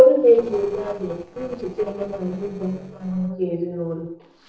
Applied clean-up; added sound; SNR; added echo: neural separator model SepFormer DNS4.